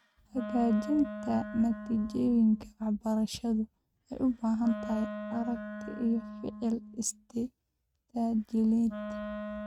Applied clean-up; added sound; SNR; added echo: neural mask model RNNoise.